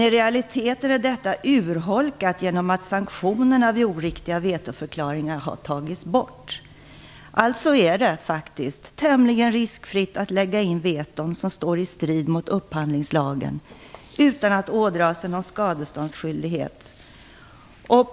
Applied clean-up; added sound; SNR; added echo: none; none; none; none.